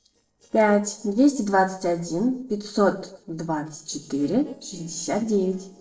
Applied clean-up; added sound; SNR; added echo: neural separator model SepFormer DNS4.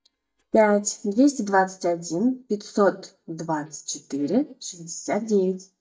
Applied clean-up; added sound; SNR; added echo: neural mask model DeepFilterNet 3.